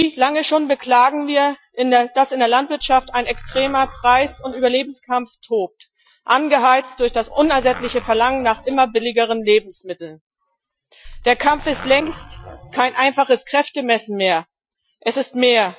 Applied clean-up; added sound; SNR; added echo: classical method Wiener filter.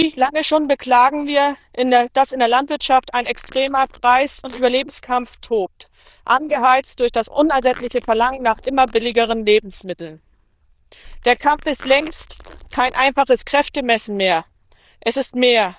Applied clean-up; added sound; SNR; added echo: neural diffusion model UNIVERSE++.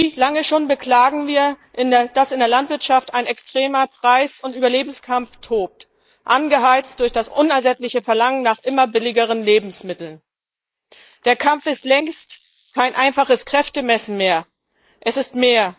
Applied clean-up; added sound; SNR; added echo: neural mask model Resemble Enhance denoiser.